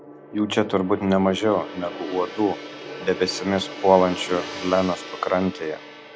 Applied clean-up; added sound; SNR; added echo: none; Gong; 12 dB; none.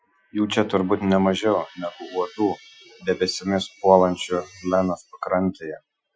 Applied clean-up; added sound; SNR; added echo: classical method Wiener filter.